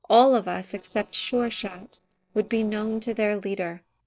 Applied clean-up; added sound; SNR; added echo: neural separator model SepFormer DNS4.